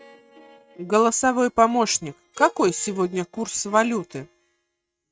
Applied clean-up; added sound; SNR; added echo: neural mask model RNNoise.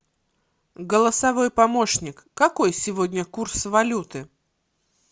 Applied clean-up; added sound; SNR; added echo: none; none; none; none.